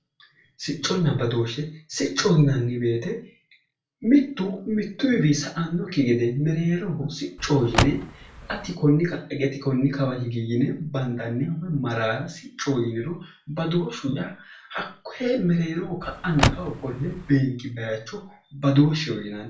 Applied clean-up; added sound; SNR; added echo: none; Car; 3 dB; reverberation time 0.3 s.